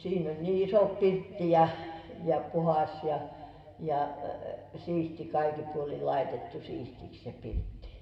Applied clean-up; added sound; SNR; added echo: none; none; none; reverberation time 1.7 s.